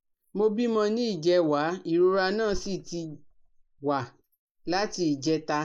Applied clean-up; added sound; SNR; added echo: neural mask model Resemble Enhance denoiser.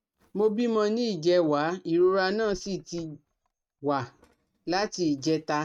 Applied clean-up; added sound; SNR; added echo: neural mask model RNNoise.